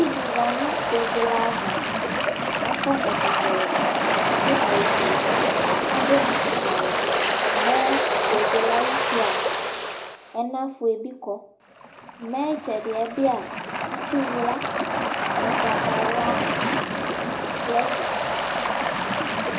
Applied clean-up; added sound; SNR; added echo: none; Waves, surf; -4 dB; reverberation time 0.3 s.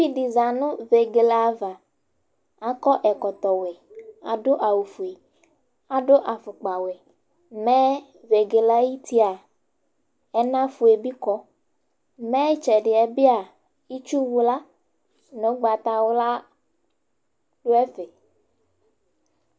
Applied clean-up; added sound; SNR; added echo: none; none; none; none.